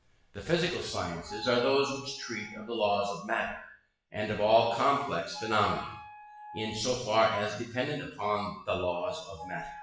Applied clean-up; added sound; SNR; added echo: classical method WPE with log-MMSE.